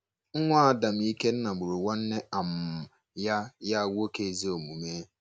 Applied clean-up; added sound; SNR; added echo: none; none; none; none.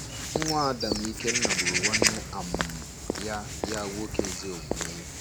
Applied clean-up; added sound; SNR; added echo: none; Walk, footsteps / Bird vocalization, bird call, bird song; -4 dB; none.